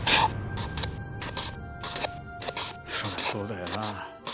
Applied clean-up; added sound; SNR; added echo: none; Writing; -2 dB; none.